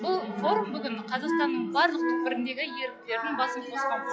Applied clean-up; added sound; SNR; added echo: classical method log-MMSE.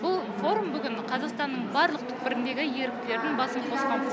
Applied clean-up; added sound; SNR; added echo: none; none; none; none.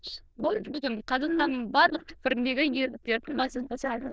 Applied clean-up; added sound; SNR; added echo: neural diffusion model UNIVERSE++.